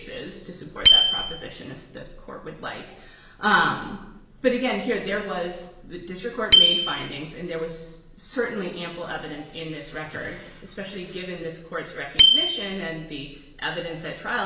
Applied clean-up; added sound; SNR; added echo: none; Bicycle bell; -3 dB; reverberation time 0.9 s.